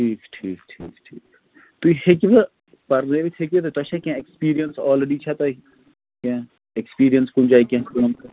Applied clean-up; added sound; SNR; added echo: none; none; none; none.